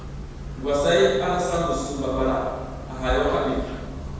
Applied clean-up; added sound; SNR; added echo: none; Breathing; 8 dB; reverberation time 1.2 s.